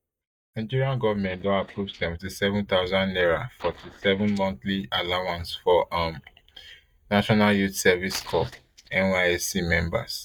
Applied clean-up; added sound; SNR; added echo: neural mask model DeepFilterNet 3.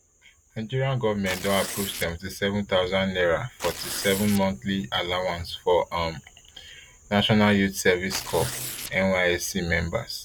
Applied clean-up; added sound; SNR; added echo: none; Tearing; 11 dB; none.